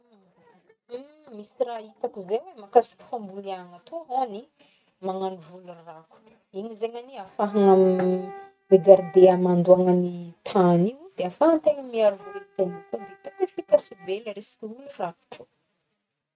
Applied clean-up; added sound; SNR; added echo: neural mask model RNNoise.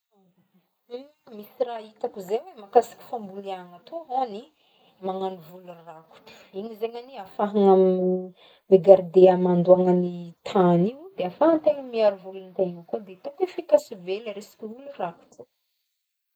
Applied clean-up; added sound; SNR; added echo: neural mask model Resemble Enhance denoiser.